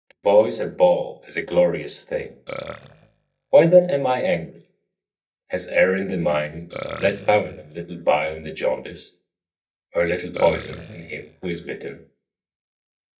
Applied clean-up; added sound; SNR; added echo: neural mask model DeepFilterNet 3.